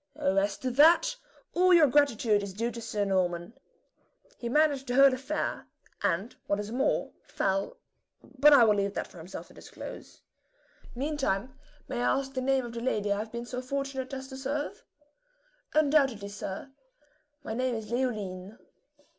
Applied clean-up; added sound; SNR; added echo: none; none; none; none.